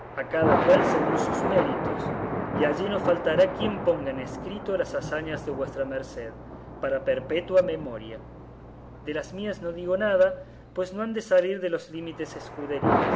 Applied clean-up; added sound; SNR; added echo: none; Thunder; 3 dB; none.